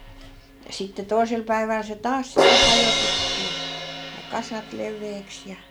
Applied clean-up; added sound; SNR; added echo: none; Crash cymbal; -4 dB; none.